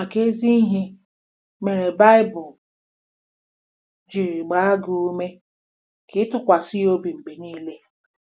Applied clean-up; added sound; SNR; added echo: none; none; none; none.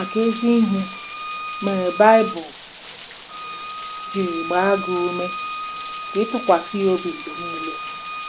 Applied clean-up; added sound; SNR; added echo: none; Rain + Bowed string instrument; 9 dB; none.